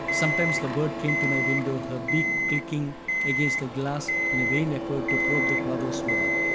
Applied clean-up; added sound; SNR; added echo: none; Printer + Alarm; -3 dB; none.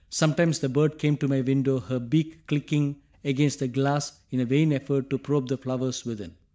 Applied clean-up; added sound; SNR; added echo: none; none; none; none.